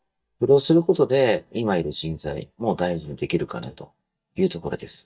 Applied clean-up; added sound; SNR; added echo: neural mask model DeepFilterNet 3.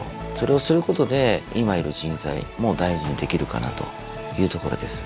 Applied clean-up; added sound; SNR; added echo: none; none; none; none.